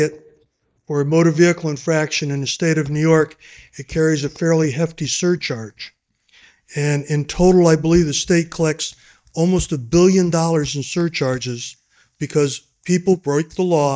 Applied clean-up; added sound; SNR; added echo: neural mask model DeepFilterNet 3.